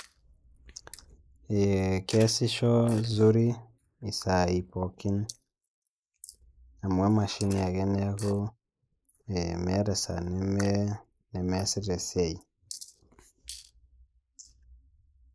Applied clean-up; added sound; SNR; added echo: neural mask model Resemble Enhance denoiser.